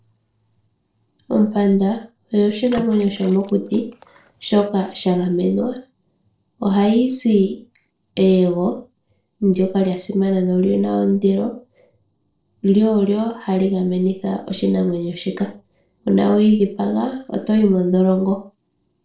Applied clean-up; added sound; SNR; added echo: neural separator model SepFormer DNS4.